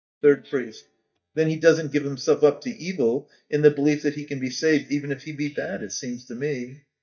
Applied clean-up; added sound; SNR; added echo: neural mask model DeepFilterNet 3.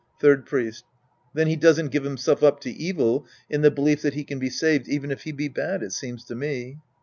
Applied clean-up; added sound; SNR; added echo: none; none; none; none.